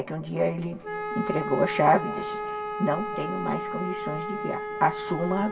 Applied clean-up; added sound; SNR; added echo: none; Wind instrument, woodwind instrument; 5 dB; reverberation time 2.7 s.